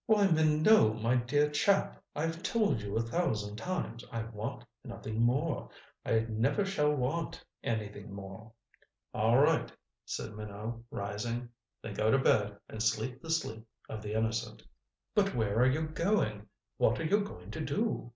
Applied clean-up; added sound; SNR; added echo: none; none; none; none.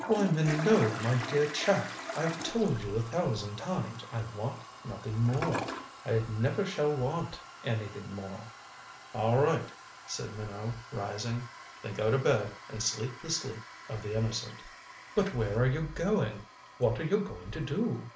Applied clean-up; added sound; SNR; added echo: none; Toilet flush; 12 dB; none.